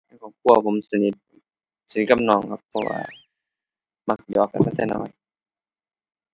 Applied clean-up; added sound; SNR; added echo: none; Animal; 19 dB; none.